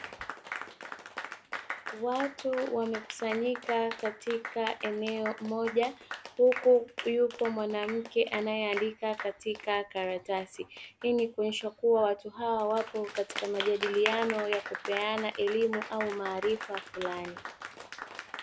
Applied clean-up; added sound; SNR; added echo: none; Applause; 10 dB; none.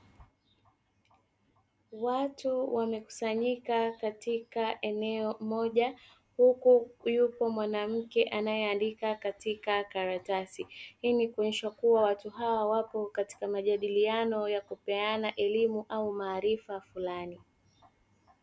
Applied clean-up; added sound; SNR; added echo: none; none; none; none.